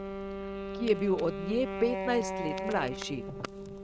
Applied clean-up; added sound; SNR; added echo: neural mask model RNNoise.